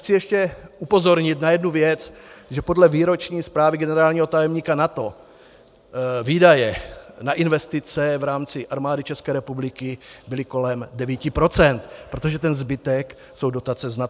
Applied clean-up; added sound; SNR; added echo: none; none; none; none.